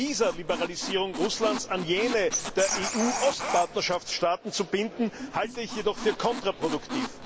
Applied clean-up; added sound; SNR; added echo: none; Squeak; 7 dB; none.